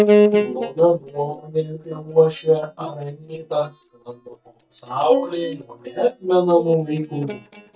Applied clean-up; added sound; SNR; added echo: neural mask model DeepFilterNet 3.